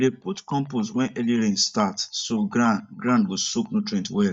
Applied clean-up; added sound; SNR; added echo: neural mask model DeepFilterNet 3.